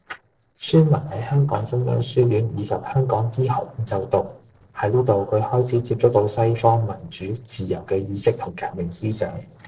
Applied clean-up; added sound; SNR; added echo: neural separator model SepFormer DNS4.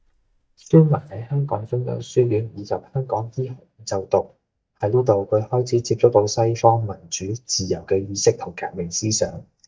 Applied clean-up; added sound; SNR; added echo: neural mask model DeepFilterNet 3.